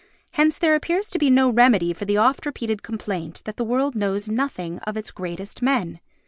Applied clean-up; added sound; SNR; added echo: none; none; none; none.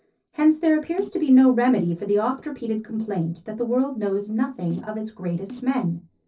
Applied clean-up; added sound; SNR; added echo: neural separator model SepFormer DNS4.